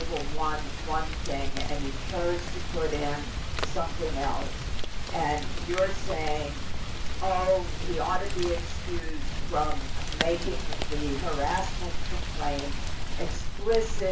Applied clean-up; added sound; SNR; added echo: none; Rain; -4 dB; reverberation time 0.3 s.